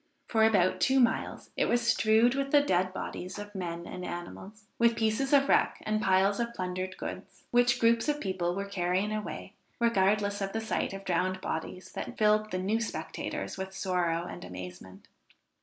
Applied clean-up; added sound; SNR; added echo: none; none; none; none.